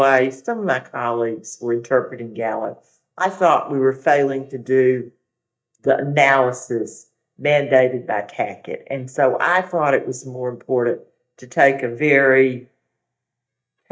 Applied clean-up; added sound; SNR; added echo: neural mask model DeepFilterNet 3.